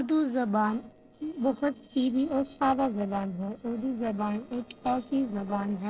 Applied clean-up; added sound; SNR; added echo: neural separator model SepFormer DNS4.